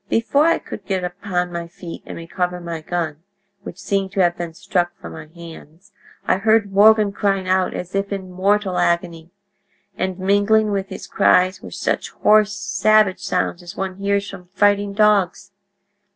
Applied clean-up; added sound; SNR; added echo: none; none; none; none.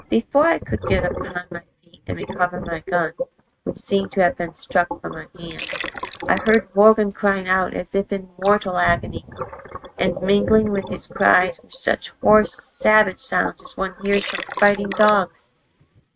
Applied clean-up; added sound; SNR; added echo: neural mask model RNNoise.